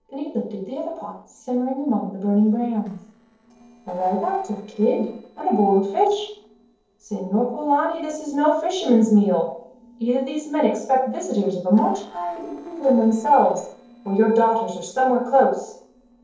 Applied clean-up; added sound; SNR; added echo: neural separator model SepFormer DNS4.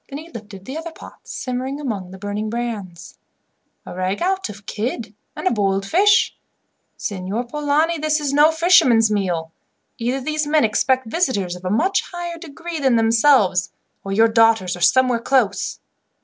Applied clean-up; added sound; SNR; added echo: none; none; none; none.